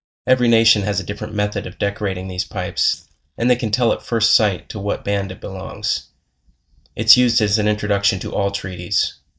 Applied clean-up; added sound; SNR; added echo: neural mask model DeepFilterNet 3.